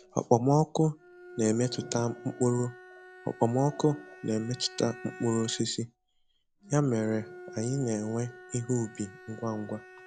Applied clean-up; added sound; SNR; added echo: none; Bowed string instrument; 19 dB; none.